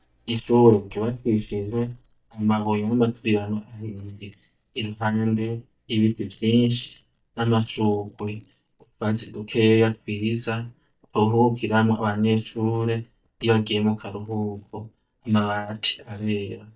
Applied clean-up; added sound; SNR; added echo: neural mask model DeepFilterNet 3.